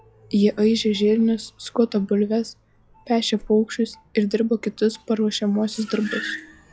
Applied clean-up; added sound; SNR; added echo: classical method log-MMSE.